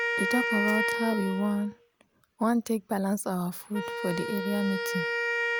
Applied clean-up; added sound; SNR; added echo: none; Wind instrument, woodwind instrument; 2 dB; none.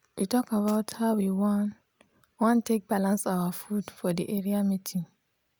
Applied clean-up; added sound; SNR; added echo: none; none; none; none.